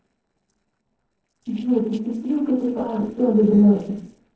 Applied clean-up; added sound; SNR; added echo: neural separator model SepFormer DNS4.